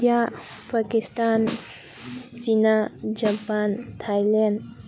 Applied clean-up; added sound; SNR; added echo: none; Snare drum; 16 dB; none.